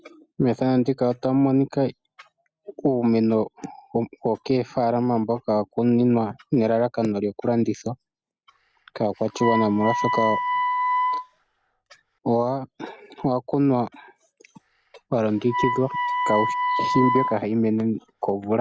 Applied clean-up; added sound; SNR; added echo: none; Wind instrument, woodwind instrument; 3 dB; none.